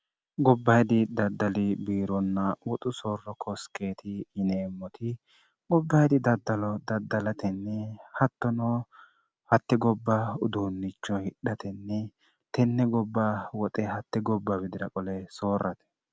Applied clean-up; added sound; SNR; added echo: none; none; none; none.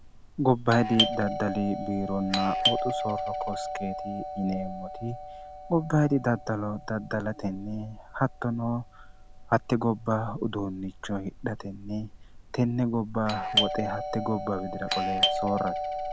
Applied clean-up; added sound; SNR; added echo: none; Doorbell; 4 dB; none.